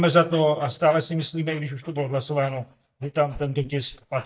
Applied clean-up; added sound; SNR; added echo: neural mask model DeepFilterNet 3.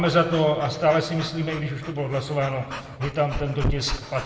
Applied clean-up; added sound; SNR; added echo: none; Dog / Breathing; 9 dB; reverberation time 1.2 s.